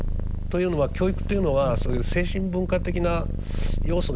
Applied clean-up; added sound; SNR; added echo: none; Purr; 0 dB; none.